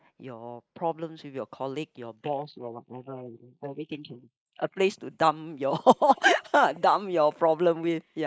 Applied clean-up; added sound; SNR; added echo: neural mask model Resemble Enhance denoiser.